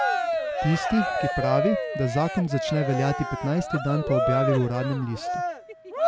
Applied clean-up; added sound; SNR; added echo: none; Cheering; 1 dB; none.